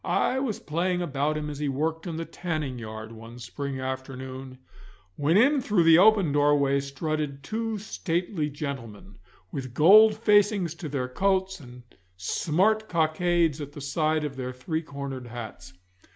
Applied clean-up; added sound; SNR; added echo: none; none; none; none.